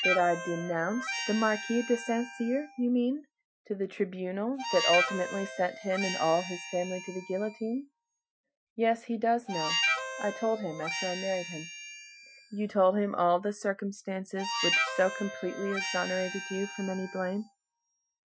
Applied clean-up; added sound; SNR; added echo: classical method Wiener filter.